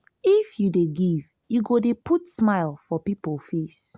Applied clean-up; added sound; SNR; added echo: none; none; none; none.